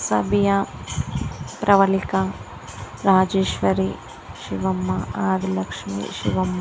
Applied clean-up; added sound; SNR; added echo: none; none; none; none.